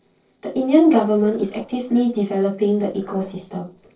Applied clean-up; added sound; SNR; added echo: neural separator model SepFormer DNS4.